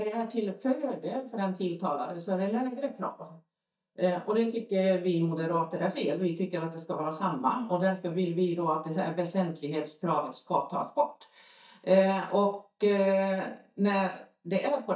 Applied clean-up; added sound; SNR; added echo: neural mask model DeepFilterNet 3.